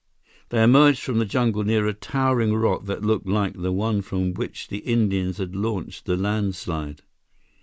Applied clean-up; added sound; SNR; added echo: none; none; none; none.